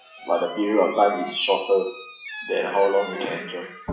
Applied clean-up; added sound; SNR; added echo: classical method WPE with log-MMSE.